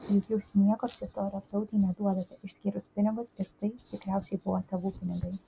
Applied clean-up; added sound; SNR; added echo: none; none; none; none.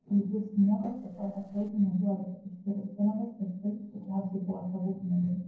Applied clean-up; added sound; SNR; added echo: neural separator model SepFormer DNS4.